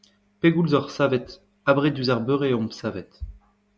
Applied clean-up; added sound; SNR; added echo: none; none; none; none.